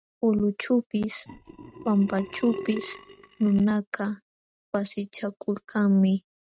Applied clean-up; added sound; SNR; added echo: neural mask model RNNoise.